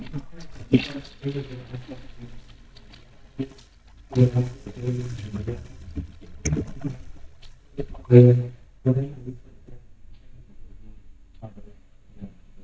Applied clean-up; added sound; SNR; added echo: neural mask model DeepFilterNet 3.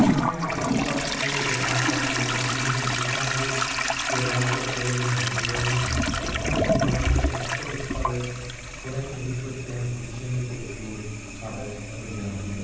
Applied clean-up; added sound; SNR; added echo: none; Toilet flush; -3 dB; reverberation time 1.3 s.